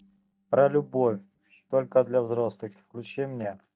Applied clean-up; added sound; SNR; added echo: neural mask model DeepFilterNet 3.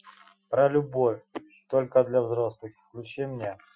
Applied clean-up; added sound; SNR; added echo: classical method Wiener filter.